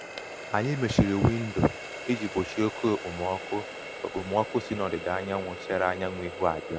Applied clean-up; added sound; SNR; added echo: none; Water tap, faucet; 10 dB; none.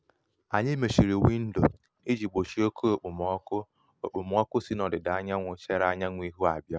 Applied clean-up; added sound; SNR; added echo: none; none; none; none.